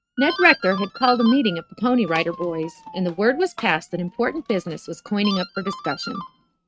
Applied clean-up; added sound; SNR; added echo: neural mask model RNNoise.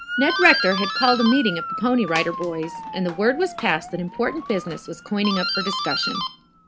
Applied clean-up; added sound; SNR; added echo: none; Doorbell + Motor vehicle (road) / Siren; 6 dB; none.